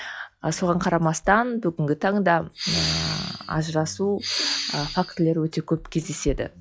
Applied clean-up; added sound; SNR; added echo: classical method log-MMSE.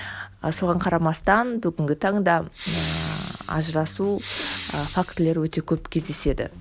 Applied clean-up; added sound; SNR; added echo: none; Respiratory sounds; 5 dB; none.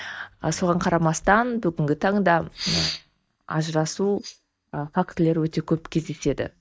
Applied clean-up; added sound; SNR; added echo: neural mask model DeepFilterNet 3.